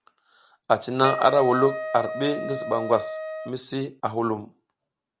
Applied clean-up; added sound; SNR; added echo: none; Wind instrument, woodwind instrument; 8 dB; none.